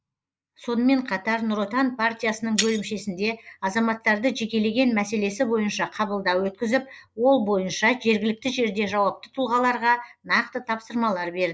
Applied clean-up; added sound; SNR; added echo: neural mask model Resemble Enhance denoiser.